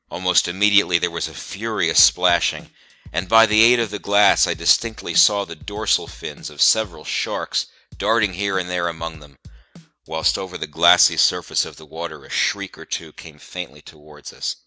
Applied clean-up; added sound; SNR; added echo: none; Drum / Drum kit; 20 dB; none.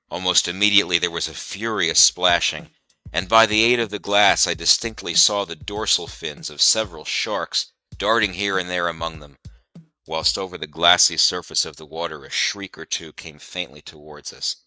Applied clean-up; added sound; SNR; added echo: neural mask model RNNoise.